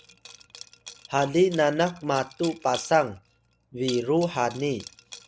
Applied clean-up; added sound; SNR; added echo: none; Liquid; 18 dB; none.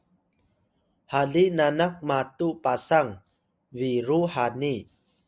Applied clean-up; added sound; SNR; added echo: none; none; none; none.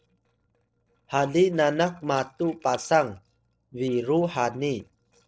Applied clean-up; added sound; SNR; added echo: neural separator model SepFormer DNS4.